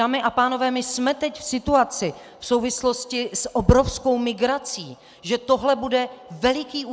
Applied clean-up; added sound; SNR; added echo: none; none; none; none.